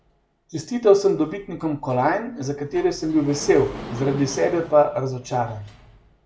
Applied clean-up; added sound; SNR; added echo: none; Sliding door; 18 dB; reverberation time 0.4 s.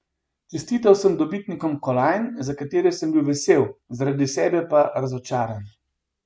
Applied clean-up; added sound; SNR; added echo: none; none; none; none.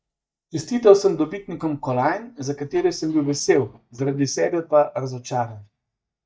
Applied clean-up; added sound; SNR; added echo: neural mask model DeepFilterNet 3.